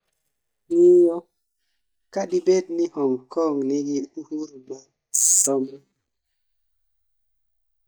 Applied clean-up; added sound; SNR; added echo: neural mask model DeepFilterNet 3.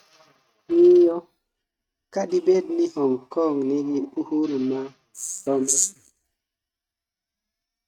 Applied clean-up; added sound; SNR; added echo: neural mask model RNNoise.